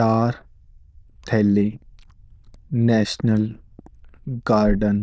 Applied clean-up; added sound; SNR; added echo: neural diffusion model UNIVERSE++.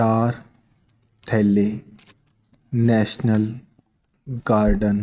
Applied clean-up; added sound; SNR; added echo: neural mask model RNNoise.